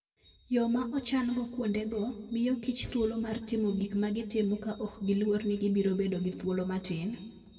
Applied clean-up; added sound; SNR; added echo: none; none; none; reverberation time 1.5 s.